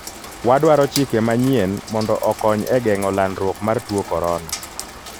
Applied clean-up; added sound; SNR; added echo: none; Rain; 14 dB; none.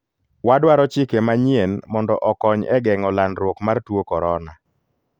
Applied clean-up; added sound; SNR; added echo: none; none; none; none.